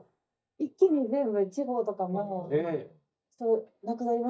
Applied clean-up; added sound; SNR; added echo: neural mask model DeepFilterNet 3.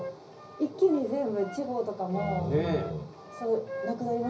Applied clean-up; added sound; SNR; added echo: none; Wind instrument, woodwind instrument; 13 dB; reverberation time 0.5 s.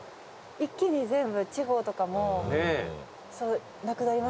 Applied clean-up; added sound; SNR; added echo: none; none; none; none.